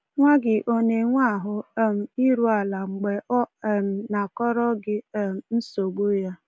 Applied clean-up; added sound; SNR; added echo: none; none; none; none.